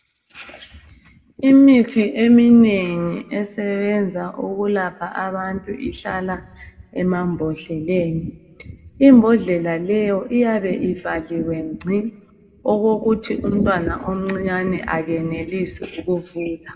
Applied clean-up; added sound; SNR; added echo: none; none; none; reverberation time 0.9 s.